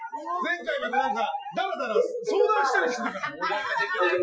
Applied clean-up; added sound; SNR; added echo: classical method Wiener filter.